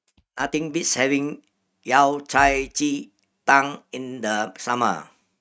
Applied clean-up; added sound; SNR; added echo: neural mask model RNNoise.